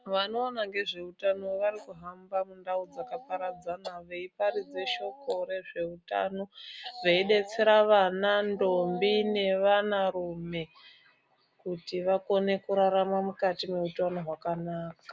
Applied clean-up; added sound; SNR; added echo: none; none; none; none.